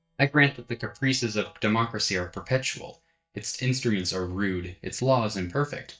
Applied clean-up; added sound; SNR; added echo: neural mask model DeepFilterNet 3.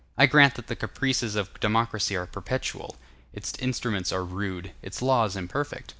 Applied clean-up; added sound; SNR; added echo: none; none; none; none.